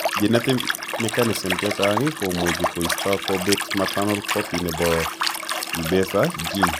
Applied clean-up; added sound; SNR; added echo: none; Liquid; 2 dB; none.